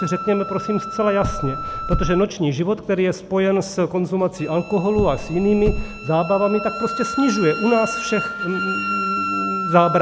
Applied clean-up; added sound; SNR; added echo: none; Wind instrument, woodwind instrument + Car; 7 dB; none.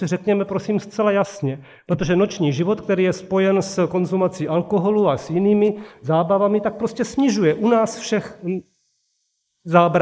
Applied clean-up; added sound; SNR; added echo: neural mask model Resemble Enhance denoiser.